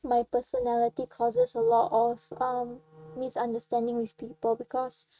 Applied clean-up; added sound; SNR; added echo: neural mask model RNNoise.